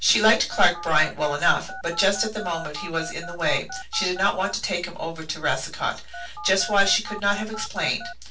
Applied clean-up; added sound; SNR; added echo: none; Telephone; 14 dB; reverberation time 0.2 s.